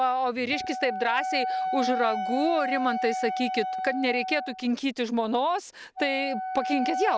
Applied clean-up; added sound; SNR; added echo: none; Wind instrument, woodwind instrument; 4 dB; none.